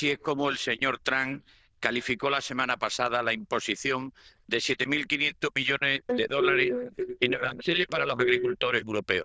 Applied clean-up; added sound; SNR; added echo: neural diffusion model UNIVERSE++.